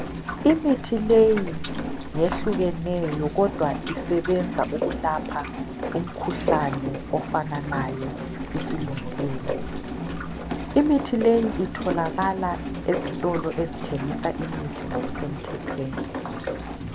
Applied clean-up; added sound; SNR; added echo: none; Rain; 4 dB; none.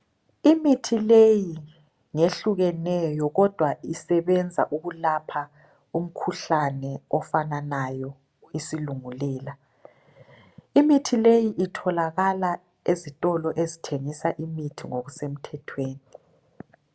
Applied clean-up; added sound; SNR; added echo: none; none; none; none.